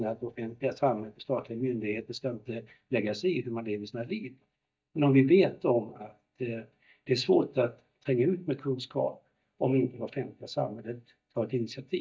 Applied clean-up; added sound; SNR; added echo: neural mask model DeepFilterNet 3.